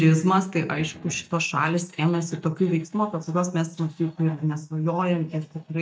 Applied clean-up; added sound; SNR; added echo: neural mask model DeepFilterNet 3.